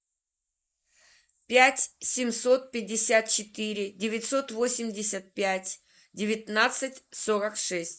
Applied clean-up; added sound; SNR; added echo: neural mask model Resemble Enhance denoiser.